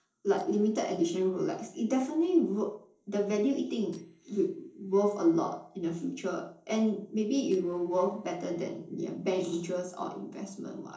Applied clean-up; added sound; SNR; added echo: neural separator model SepFormer DNS4.